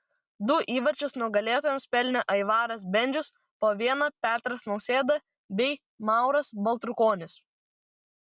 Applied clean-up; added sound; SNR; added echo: none; none; none; none.